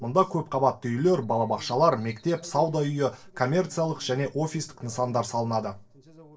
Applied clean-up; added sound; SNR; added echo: neural separator model SepFormer DNS4.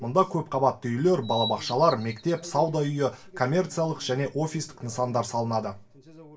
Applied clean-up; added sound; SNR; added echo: none; Bird vocalization, bird call, bird song; 12 dB; reverberation time 0.2 s.